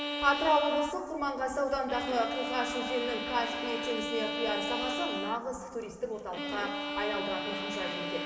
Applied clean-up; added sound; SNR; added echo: none; Bowed string instrument; 4 dB; reverberation time 2.5 s.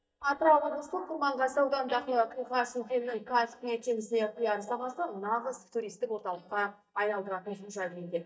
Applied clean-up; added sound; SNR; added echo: neural mask model DeepFilterNet 3.